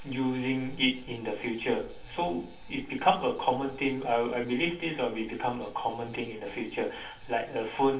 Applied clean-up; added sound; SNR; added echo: none; none; none; reverberation time 0.3 s.